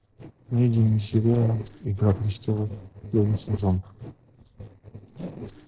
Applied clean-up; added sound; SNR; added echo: neural separator model SepFormer DNS4.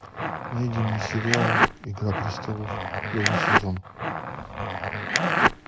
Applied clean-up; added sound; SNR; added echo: none; Zipper (clothing); -4 dB; none.